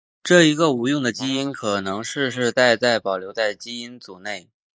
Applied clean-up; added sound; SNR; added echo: neural mask model Resemble Enhance denoiser.